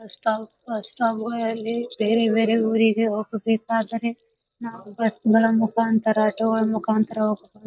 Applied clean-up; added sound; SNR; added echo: neural mask model DeepFilterNet 3.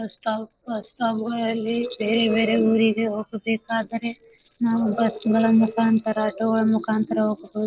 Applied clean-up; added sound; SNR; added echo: neural separator model SepFormer DNS4.